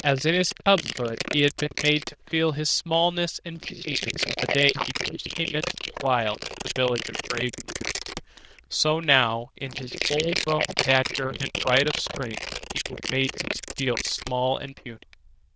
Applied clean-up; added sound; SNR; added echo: neural diffusion model UNIVERSE++.